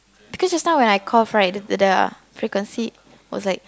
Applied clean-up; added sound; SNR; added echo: none; none; none; none.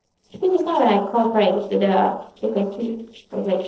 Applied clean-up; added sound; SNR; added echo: neural separator model SepFormer DNS4.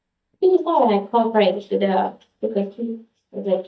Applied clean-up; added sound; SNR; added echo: neural mask model DeepFilterNet 3.